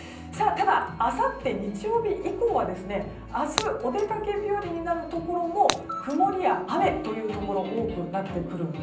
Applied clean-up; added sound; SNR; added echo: none; Shatter; 11 dB; reverberation time 0.6 s.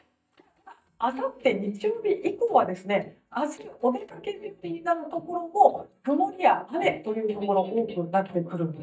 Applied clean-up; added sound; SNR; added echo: neural mask model DeepFilterNet 3.